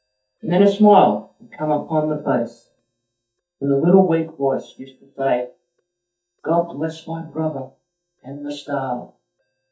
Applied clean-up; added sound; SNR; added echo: neural mask model DeepFilterNet 3.